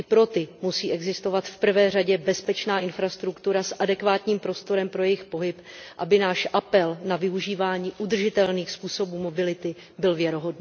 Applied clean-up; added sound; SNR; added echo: none; none; none; none.